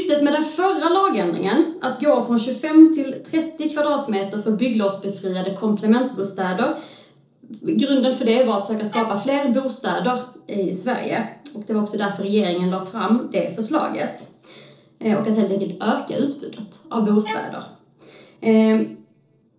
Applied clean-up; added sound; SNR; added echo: neural separator model SepFormer DNS4.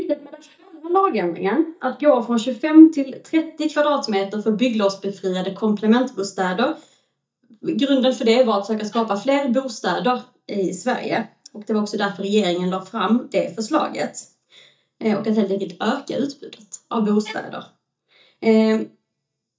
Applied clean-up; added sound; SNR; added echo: neural mask model DeepFilterNet 3.